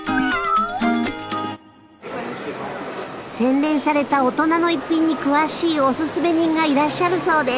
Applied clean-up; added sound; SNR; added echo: none; none; none; none.